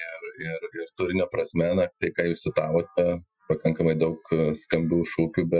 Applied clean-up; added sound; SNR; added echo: classical method Wiener filter.